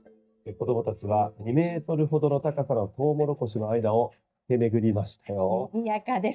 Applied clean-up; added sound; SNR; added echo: neural mask model DeepFilterNet 3.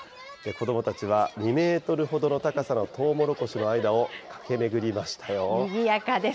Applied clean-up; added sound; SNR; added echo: none; none; none; none.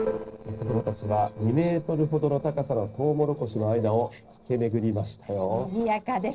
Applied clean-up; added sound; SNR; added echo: neural separator model SepFormer DNS4.